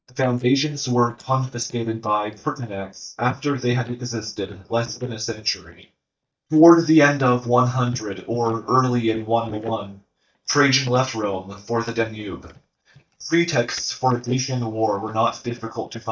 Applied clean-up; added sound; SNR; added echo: neural mask model DeepFilterNet 3.